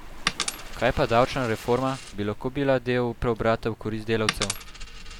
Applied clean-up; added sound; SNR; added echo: none; Coin (dropping) + Waves, surf; 9 dB; none.